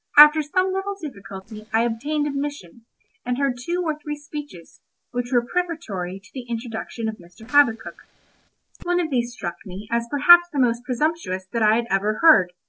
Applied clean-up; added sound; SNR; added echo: neural separator model SepFormer DNS4.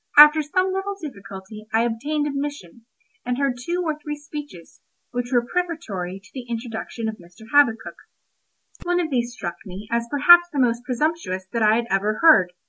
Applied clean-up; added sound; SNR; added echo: none; none; none; none.